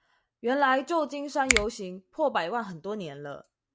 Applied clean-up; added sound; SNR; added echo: none; Finger snapping; 3 dB; none.